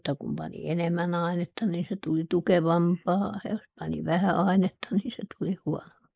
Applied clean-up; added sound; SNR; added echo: neural mask model Resemble Enhance denoiser.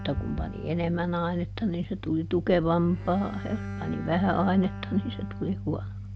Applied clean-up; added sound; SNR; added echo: none; Bowed string instrument; 16 dB; none.